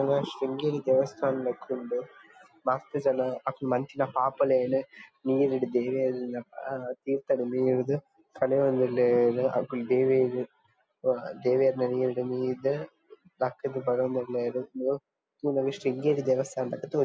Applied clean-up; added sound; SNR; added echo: none; none; none; none.